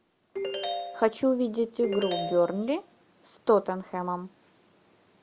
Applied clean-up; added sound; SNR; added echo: none; Ringtone; 6 dB; none.